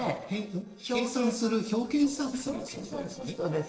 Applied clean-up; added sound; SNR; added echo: neural separator model SepFormer DNS4.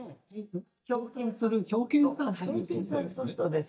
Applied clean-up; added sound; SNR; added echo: neural mask model DeepFilterNet 3.